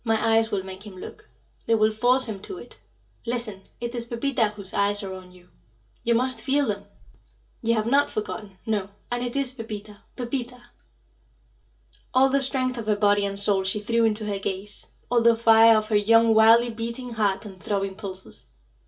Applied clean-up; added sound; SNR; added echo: none; none; none; reverberation time 0.1 s.